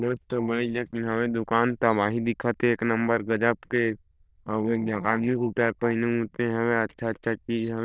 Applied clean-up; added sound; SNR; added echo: neural diffusion model UNIVERSE++.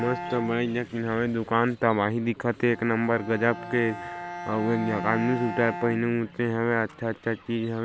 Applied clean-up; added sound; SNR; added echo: none; Bowed string instrument; 12 dB; none.